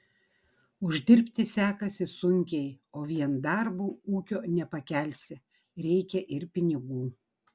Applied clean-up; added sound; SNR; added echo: none; none; none; none.